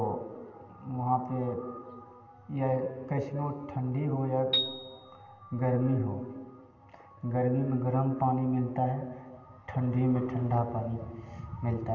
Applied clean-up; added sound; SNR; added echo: none; Piano; 5 dB; reverberation time 2.0 s.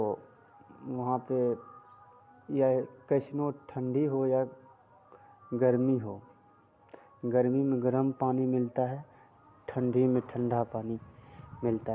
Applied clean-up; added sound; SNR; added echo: none; none; none; none.